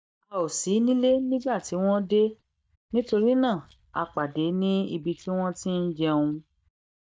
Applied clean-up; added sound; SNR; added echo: neural mask model DeepFilterNet 3.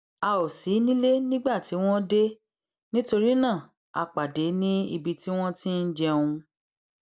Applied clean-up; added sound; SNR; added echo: none; none; none; none.